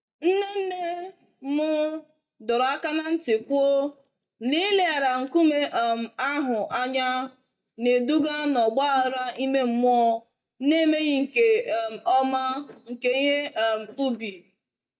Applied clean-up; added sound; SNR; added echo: neural mask model DeepFilterNet 3.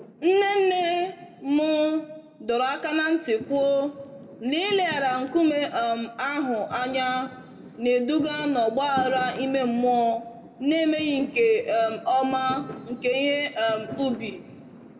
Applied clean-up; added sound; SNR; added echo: none; Fireworks; 17 dB; reverberation time 1.1 s.